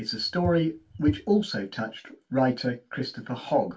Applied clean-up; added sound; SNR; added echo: none; Walk, footsteps / Bird vocalization, bird call, bird song; 12 dB; reverberation time 0.2 s.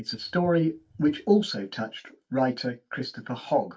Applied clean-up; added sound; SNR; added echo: neural mask model DeepFilterNet 3.